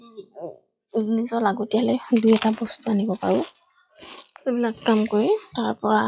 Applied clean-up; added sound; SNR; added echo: classical method log-MMSE.